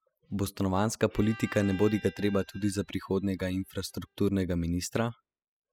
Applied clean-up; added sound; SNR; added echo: classical method spectral subtraction.